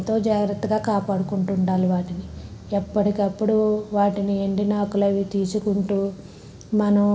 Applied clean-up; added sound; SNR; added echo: none; none; none; reverberation time 2.3 s.